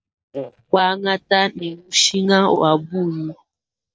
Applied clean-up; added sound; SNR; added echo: neural mask model DeepFilterNet 3.